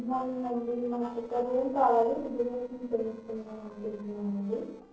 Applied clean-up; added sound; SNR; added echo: neural separator model SepFormer DNS4.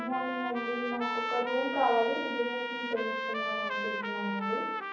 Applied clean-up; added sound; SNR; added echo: none; Trumpet; 2 dB; reverberation time 0.9 s.